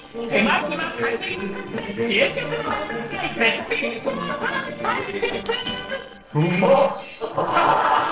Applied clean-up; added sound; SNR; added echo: neural separator model SepFormer DNS4.